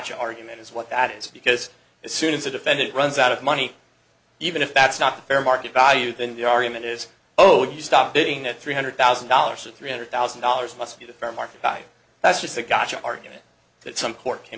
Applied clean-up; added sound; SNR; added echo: none; none; none; none.